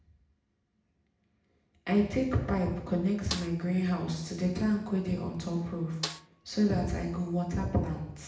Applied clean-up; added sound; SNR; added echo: none; Snare drum; 12 dB; reverberation time 0.8 s.